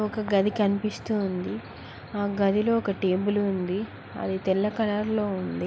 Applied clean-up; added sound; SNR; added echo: none; none; none; none.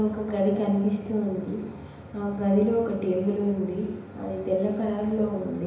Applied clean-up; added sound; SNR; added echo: none; none; none; reverberation time 1.0 s.